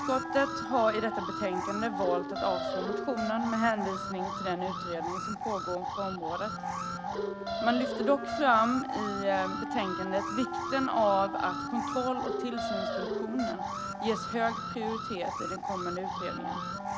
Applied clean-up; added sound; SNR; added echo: none; Wind instrument, woodwind instrument + Alarm; 3 dB; none.